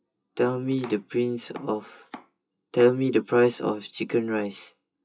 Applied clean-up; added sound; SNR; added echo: classical method WPE with log-MMSE.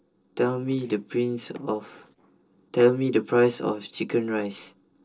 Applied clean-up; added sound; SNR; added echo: neural separator model SepFormer DNS4.